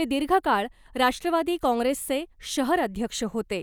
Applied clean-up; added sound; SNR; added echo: none; none; none; none.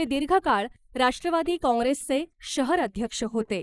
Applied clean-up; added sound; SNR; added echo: neural mask model Resemble Enhance denoiser.